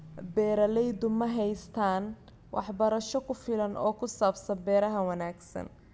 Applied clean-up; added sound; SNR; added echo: none; none; none; none.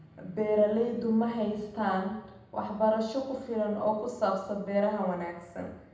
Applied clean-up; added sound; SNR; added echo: none; none; none; reverberation time 0.8 s.